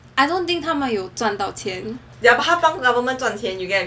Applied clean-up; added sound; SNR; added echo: none; none; none; none.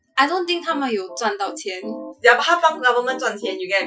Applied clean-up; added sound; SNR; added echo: classical method Wiener filter.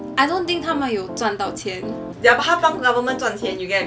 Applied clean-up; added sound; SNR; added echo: none; Piano; 13 dB; none.